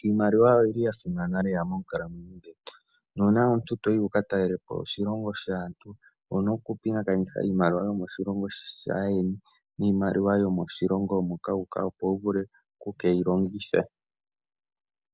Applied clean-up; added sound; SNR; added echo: none; none; none; none.